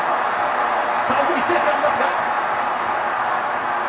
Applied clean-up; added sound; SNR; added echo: none; none; none; reverberation time 0.6 s.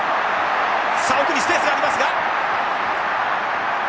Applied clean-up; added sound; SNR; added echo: none; none; none; none.